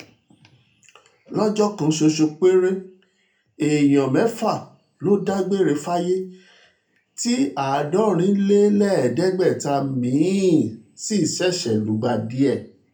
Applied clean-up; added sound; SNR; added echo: none; none; none; reverberation time 0.3 s.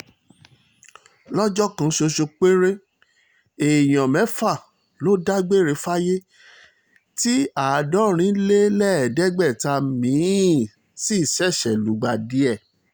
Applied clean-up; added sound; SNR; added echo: none; none; none; none.